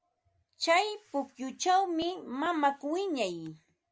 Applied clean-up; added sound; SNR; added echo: none; none; none; none.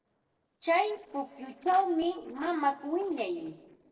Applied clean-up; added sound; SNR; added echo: neural separator model SepFormer DNS4.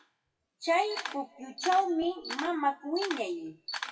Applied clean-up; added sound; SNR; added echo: classical method WPE with log-MMSE.